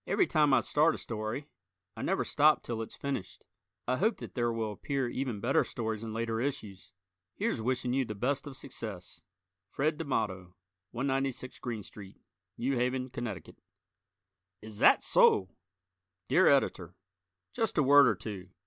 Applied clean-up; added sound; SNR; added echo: none; none; none; none.